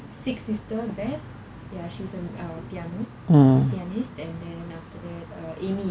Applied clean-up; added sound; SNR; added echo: none; none; none; none.